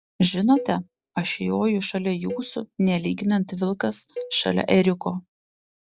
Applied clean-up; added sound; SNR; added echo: none; Cowbell; 19 dB; none.